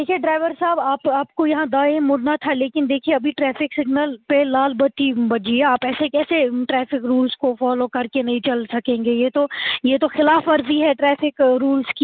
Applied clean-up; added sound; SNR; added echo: none; none; none; none.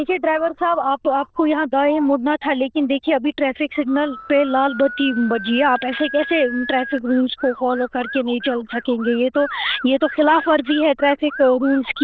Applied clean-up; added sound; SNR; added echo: neural diffusion model UNIVERSE++.